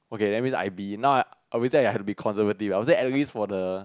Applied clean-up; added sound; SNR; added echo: none; none; none; none.